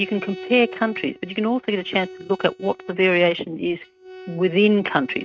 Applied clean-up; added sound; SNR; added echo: neural mask model RNNoise.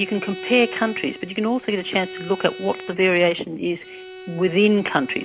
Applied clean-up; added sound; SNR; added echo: none; Bowed string instrument; 15 dB; none.